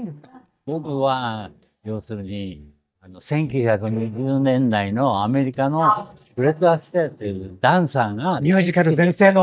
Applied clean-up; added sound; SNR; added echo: neural mask model DeepFilterNet 3.